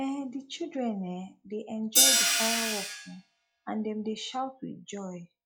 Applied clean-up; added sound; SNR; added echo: classical method log-MMSE.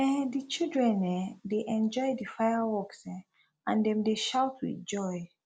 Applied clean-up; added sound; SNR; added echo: none; none; none; none.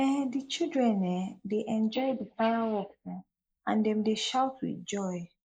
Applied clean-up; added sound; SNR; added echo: neural mask model Resemble Enhance denoiser.